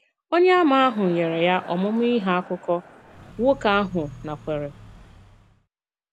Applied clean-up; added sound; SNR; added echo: none; Car + Crowd; 19 dB; none.